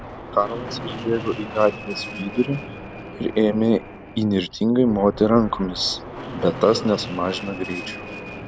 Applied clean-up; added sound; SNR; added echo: none; Fixed-wing aircraft, airplane; 12 dB; none.